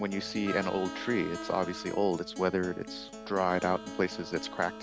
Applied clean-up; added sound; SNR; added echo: none; Vehicle horn, car horn, honking + Acoustic guitar; 11 dB; none.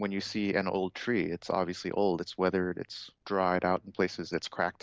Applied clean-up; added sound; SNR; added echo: none; none; none; none.